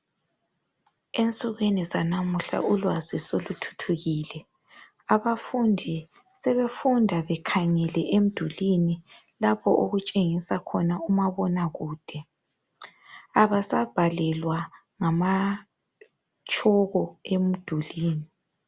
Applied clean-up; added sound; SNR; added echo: none; none; none; none.